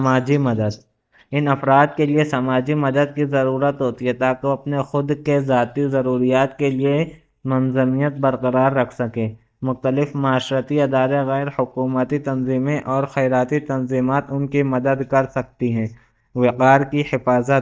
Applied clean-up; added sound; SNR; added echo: neural mask model DeepFilterNet 3.